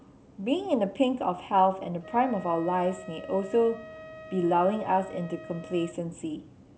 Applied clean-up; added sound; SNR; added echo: none; Wind instrument, woodwind instrument; 18 dB; none.